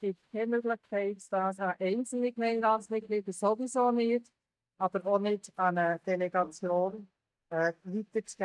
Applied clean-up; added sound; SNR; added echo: neural mask model DeepFilterNet 3.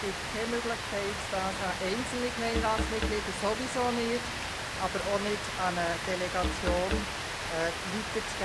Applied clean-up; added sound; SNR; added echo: none; Musical instrument + Rain; 1 dB; none.